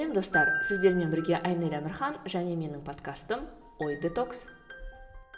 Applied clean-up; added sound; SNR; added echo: none; Glockenspiel; 4 dB; reverberation time 0.8 s.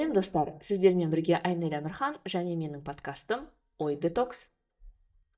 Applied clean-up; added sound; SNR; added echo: neural mask model DeepFilterNet 3.